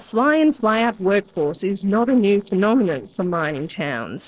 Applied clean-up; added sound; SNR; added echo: neural separator model SepFormer DNS4.